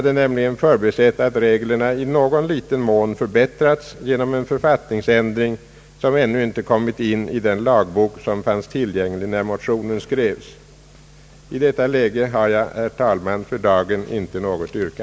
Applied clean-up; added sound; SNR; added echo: none; none; none; none.